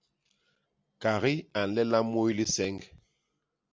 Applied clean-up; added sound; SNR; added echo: none; none; none; none.